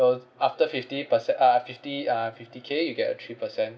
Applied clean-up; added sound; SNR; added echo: none; none; none; none.